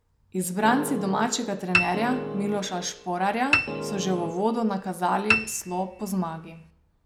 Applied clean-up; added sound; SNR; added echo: none; Piano + Keyboard (musical); 3 dB; none.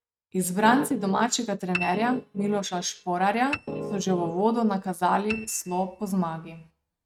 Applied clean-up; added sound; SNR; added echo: neural mask model RNNoise.